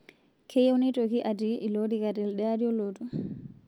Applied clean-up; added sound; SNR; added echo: none; none; none; none.